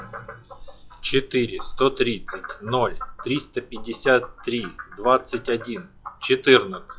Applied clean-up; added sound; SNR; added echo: classical method log-MMSE.